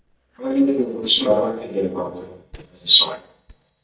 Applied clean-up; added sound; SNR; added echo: neural mask model DeepFilterNet 3.